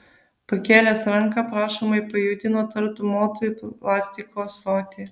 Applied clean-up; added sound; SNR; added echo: none; none; none; none.